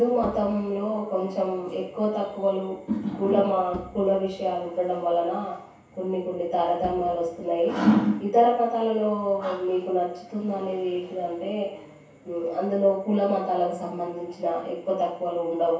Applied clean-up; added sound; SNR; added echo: none; Bowed string instrument; 17 dB; reverberation time 0.7 s.